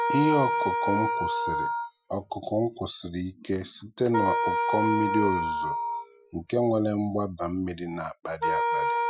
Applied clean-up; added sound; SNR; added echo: classical method Wiener filter.